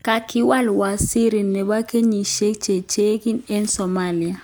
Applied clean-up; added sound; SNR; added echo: none; none; none; none.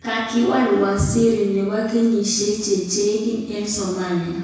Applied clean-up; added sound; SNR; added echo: none; none; none; reverberation time 1.0 s.